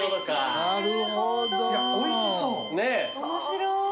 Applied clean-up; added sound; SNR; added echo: none; Bowed string instrument; 8 dB; none.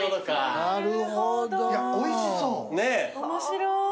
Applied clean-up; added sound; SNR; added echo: none; none; none; none.